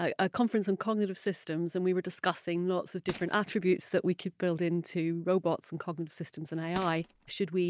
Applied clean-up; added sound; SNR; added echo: none; Crushing; 14 dB; none.